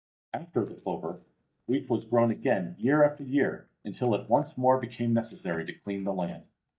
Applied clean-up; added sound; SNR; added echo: neural mask model DeepFilterNet 3.